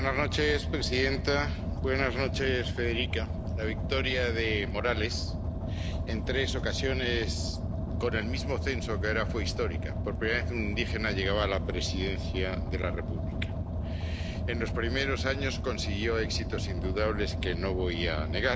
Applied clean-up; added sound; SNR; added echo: none; Car; 0 dB; none.